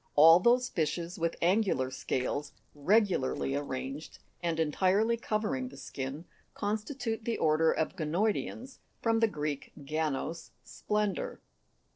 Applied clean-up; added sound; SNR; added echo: neural separator model SepFormer DNS4.